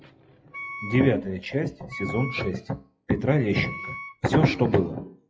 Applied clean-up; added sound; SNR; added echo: classical method WPE with log-MMSE.